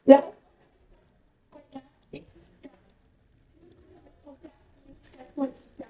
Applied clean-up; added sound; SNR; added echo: neural mask model DeepFilterNet 3.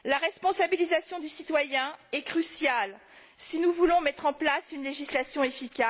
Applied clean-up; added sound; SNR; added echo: none; none; none; none.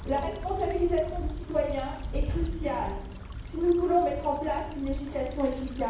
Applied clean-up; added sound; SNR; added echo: none; Stream / Trickle, dribble / Traffic noise, roadway noise; 6 dB; reverberation time 1.2 s.